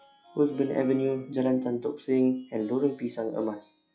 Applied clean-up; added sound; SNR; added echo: classical method log-MMSE.